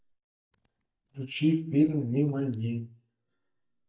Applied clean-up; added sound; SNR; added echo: neural mask model DeepFilterNet 3.